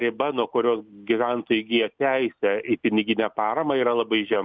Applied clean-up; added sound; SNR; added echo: none; none; none; none.